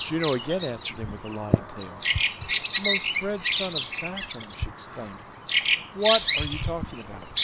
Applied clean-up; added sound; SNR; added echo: none; Bird vocalization, bird call, bird song; -3 dB; none.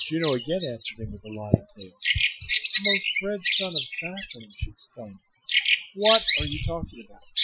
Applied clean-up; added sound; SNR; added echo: classical method Wiener filter.